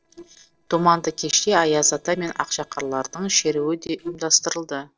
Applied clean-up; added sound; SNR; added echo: neural separator model SepFormer DNS4.